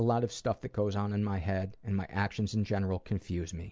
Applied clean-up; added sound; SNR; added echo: none; none; none; none.